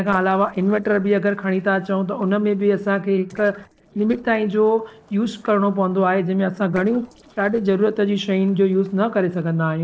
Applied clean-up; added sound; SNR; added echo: neural separator model SepFormer DNS4.